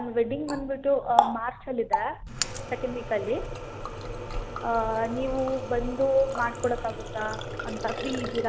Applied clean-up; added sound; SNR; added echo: none; Water tap, faucet; 4 dB; none.